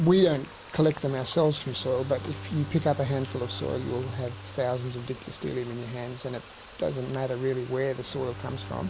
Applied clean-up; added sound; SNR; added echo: none; Water + Bowed string instrument; 13 dB; none.